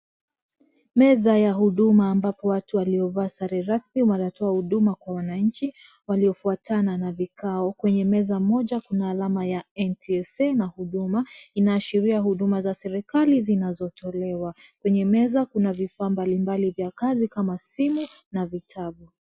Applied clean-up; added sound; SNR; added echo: none; none; none; none.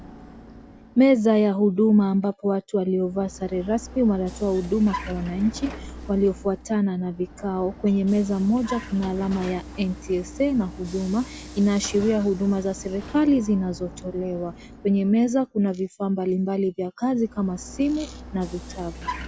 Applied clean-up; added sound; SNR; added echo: none; Vehicle; 16 dB; none.